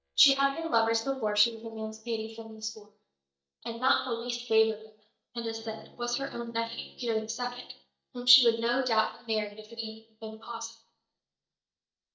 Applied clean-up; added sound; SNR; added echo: neural mask model DeepFilterNet 3.